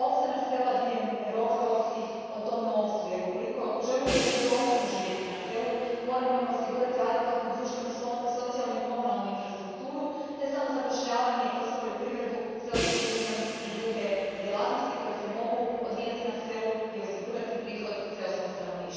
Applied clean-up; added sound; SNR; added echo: none; Crash cymbal; 11 dB; reverberation time 2.1 s.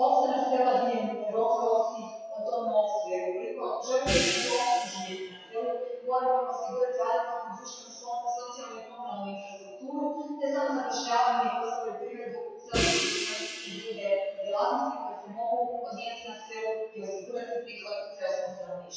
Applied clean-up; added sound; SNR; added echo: classical method WPE with log-MMSE.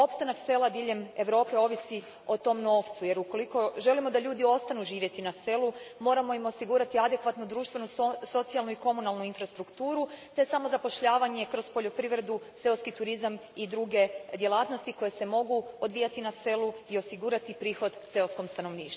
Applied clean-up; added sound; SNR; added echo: none; none; none; none.